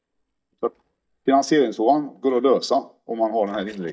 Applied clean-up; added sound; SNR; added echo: neural mask model DeepFilterNet 3.